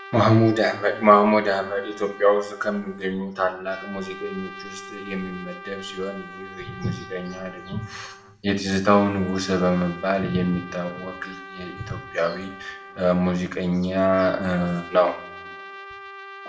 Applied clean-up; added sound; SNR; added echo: none; Trumpet; 16 dB; reverberation time 0.9 s.